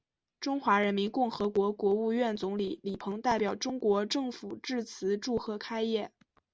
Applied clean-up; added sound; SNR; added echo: none; none; none; none.